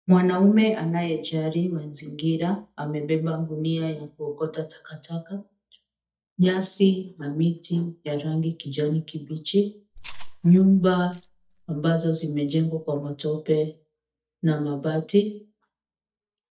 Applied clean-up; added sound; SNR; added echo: neural mask model DeepFilterNet 3.